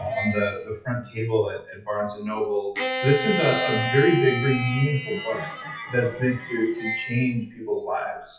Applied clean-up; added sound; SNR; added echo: classical method WPE with log-MMSE.